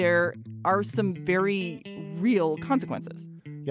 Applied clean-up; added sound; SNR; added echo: none; Electric guitar; 12 dB; none.